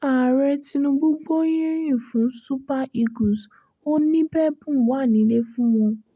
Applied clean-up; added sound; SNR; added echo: none; none; none; none.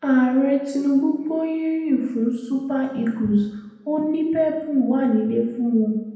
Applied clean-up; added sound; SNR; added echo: none; none; none; reverberation time 0.9 s.